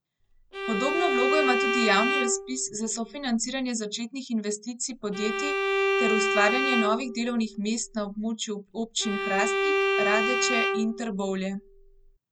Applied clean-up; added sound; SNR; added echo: none; Bowed string instrument; -1 dB; none.